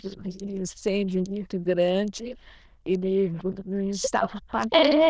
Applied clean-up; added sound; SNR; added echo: neural diffusion model UNIVERSE++.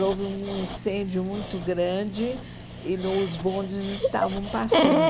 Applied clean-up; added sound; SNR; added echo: none; Dog; 0 dB; none.